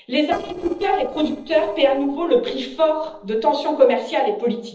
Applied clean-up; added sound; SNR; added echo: neural separator model SepFormer DNS4.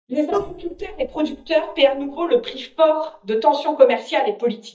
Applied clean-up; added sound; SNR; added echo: neural mask model DeepFilterNet 3.